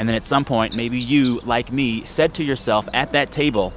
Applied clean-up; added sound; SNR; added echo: none; Bird vocalization, bird call, bird song; 11 dB; none.